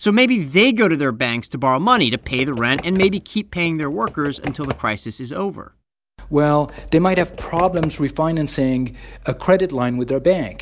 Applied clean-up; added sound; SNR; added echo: none; Computer keyboard; 15 dB; none.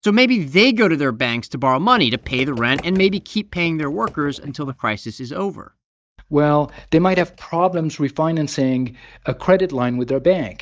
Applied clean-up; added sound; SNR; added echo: neural mask model DeepFilterNet 3.